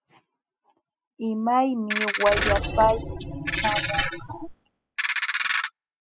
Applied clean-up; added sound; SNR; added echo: classical method spectral subtraction.